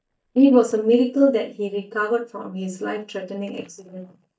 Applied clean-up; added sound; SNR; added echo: neural mask model DeepFilterNet 3.